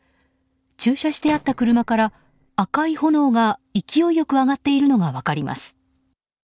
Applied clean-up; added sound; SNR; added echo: neural separator model SepFormer DNS4.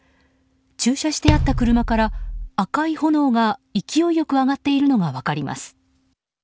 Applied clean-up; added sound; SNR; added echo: none; Bass drum; 2 dB; none.